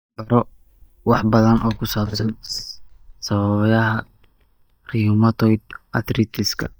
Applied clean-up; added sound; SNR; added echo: neural mask model DeepFilterNet 3.